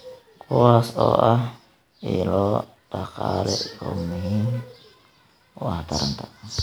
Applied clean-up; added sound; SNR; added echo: none; none; none; none.